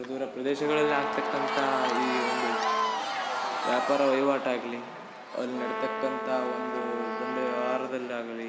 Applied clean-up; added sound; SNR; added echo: none; Crowd / Cheering + Brass instrument; 1 dB; none.